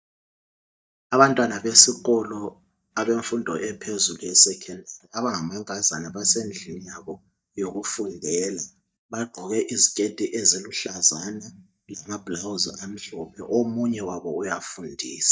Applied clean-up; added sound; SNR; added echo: neural mask model DeepFilterNet 3.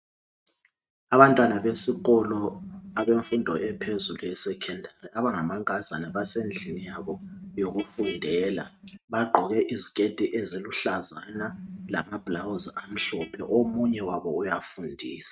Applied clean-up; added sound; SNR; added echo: neural mask model RNNoise.